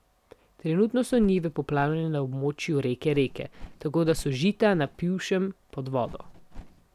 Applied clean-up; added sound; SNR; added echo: none; Bird; 18 dB; none.